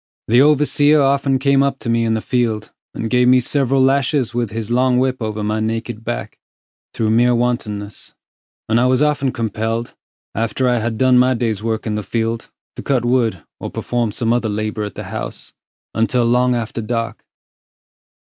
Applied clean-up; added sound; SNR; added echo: none; none; none; none.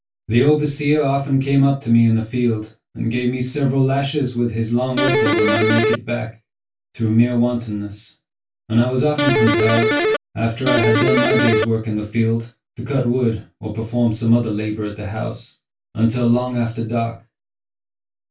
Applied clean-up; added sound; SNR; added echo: none; Electric guitar; -3 dB; reverberation time 0.2 s.